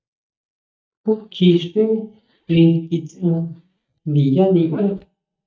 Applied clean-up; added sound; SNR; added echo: neural mask model DeepFilterNet 3.